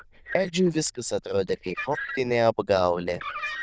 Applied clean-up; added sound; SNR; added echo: neural diffusion model UNIVERSE++.